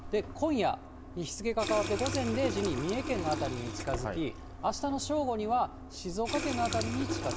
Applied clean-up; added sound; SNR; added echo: none; Water tap, faucet; 5 dB; none.